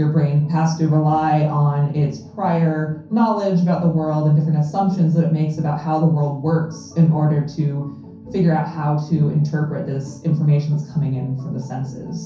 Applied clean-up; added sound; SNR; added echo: none; none; none; reverberation time 0.6 s.